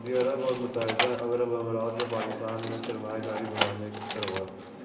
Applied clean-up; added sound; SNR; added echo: none; Keys jangling; 3 dB; reverberation time 1.1 s.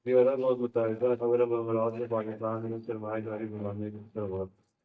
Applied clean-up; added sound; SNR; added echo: neural mask model DeepFilterNet 3.